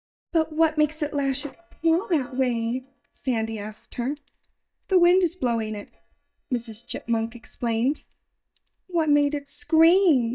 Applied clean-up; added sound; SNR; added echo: neural mask model DeepFilterNet 3.